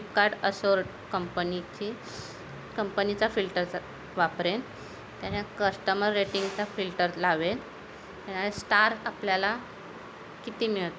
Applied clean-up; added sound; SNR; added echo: none; none; none; none.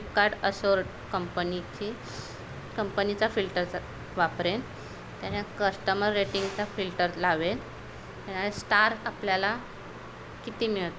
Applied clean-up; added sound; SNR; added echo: none; Engine; 16 dB; none.